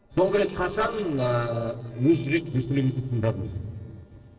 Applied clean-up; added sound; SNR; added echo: neural separator model SepFormer DNS4.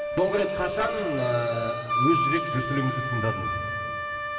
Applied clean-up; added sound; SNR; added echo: none; Wind instrument, woodwind instrument; 1 dB; reverberation time 2.4 s.